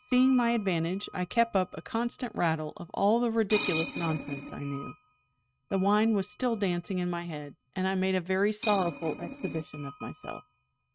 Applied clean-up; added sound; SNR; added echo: neural mask model RNNoise.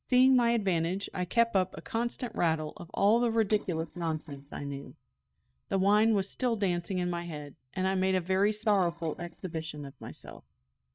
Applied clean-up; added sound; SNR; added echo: neural mask model DeepFilterNet 3.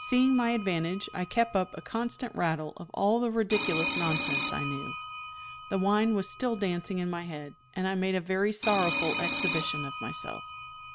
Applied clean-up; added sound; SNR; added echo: none; Telephone; 7 dB; none.